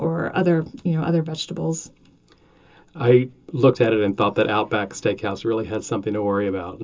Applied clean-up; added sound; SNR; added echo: none; none; none; reverberation time 0.2 s.